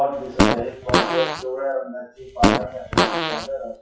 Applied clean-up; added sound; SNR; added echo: classical method WPE with log-MMSE.